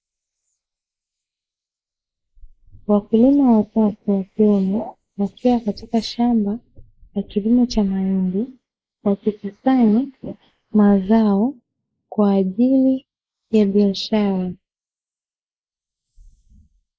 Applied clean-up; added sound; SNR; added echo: neural mask model Resemble Enhance denoiser.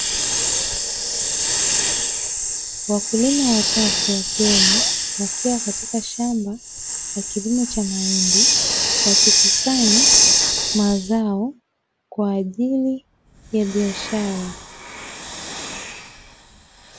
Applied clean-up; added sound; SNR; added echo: none; Hiss; -3 dB; none.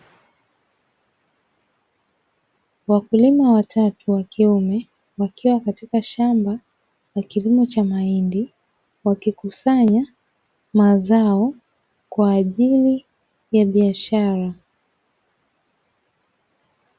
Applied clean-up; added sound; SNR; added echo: none; none; none; none.